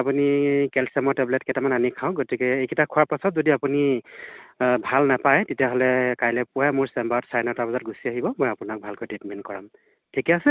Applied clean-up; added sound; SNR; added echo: none; none; none; none.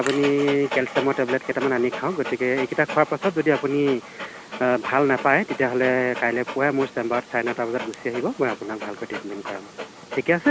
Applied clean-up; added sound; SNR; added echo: none; Dog; 12 dB; none.